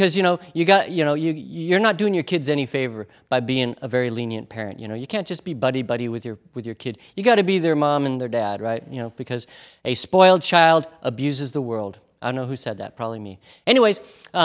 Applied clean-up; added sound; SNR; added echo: none; none; none; none.